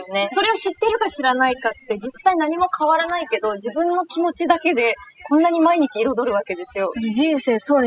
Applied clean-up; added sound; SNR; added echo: classical method spectral subtraction.